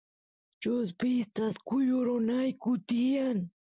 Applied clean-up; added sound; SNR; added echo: none; none; none; none.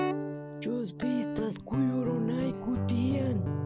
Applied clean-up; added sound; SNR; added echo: none; Guitar; 0 dB; none.